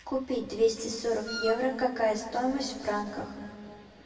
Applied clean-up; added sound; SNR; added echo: none; Wind instrument, woodwind instrument; 8 dB; reverberation time 2.1 s.